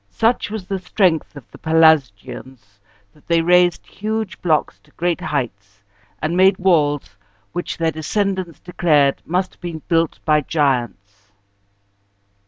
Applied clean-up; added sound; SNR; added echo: none; none; none; none.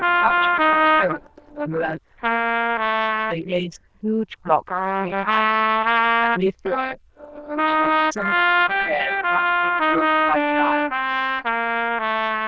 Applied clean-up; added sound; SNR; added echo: neural diffusion model UNIVERSE++.